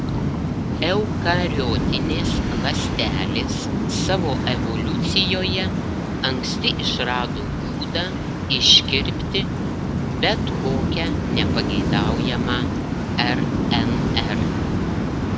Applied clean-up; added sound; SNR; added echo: none; Waves, surf; -3 dB; none.